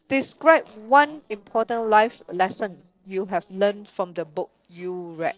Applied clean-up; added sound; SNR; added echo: neural separator model SepFormer DNS4.